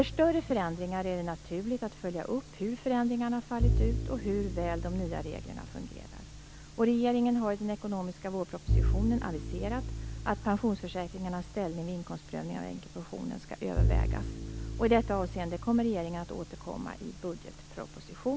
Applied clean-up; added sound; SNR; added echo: none; Bowed string instrument; 3 dB; none.